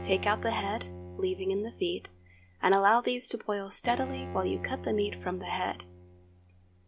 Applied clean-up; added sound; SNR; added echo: none; Bowed string instrument; 12 dB; none.